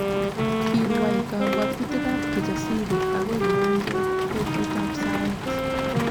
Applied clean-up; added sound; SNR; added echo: none; Wind instrument, woodwind instrument + Rain; -4 dB; none.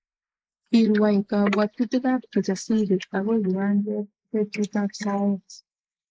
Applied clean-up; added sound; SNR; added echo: neural mask model Resemble Enhance denoiser.